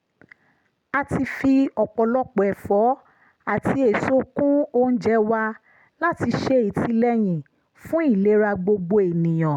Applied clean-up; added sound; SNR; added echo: none; none; none; none.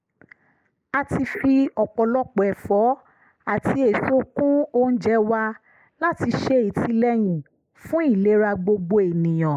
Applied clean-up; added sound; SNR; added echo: neural mask model Resemble Enhance denoiser.